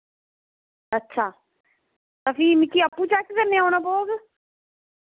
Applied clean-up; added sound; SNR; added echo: none; none; none; none.